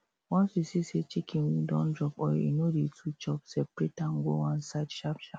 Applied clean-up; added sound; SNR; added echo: none; none; none; none.